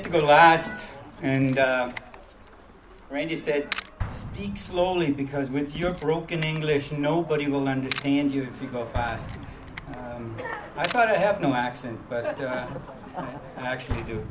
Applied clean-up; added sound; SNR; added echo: none; Explosion + Camera; 12 dB; none.